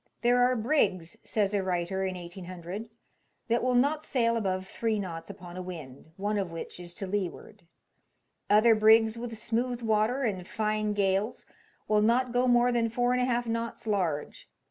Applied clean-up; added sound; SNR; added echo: none; none; none; none.